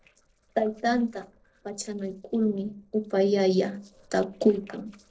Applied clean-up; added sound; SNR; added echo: neural separator model SepFormer DNS4.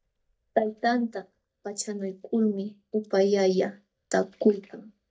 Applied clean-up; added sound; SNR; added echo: neural mask model DeepFilterNet 3.